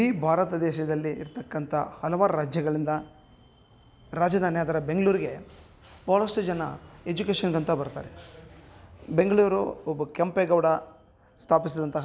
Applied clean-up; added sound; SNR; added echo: none; none; none; none.